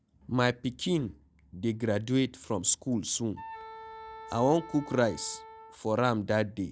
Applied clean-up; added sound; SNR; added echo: none; Wind instrument, woodwind instrument; 16 dB; none.